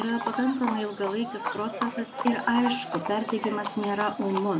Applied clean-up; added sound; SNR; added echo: none; Livestock, farm animals, working animals; 6 dB; none.